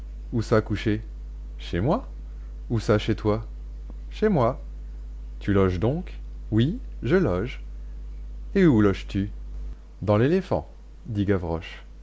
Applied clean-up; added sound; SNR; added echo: none; none; none; none.